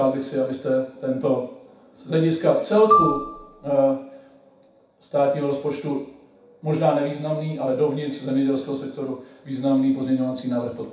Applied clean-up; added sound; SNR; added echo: none; Marimba, xylophone; 2 dB; reverberation time 0.7 s.